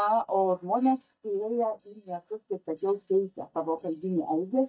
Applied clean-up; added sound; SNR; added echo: neural mask model DeepFilterNet 3.